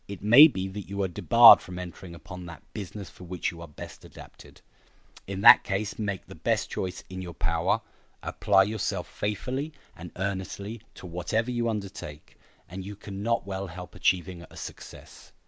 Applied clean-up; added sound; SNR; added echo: none; none; none; none.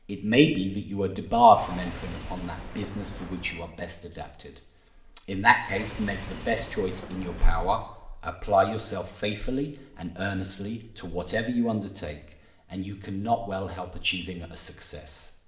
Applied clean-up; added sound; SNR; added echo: none; Engine / Car; 12 dB; reverberation time 0.8 s.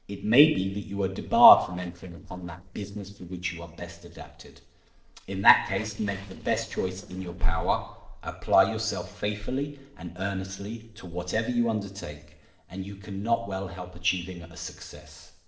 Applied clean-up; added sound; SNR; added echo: neural separator model SepFormer DNS4.